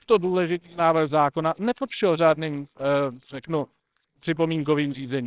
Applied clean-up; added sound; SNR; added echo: neural separator model SepFormer WHAMR!.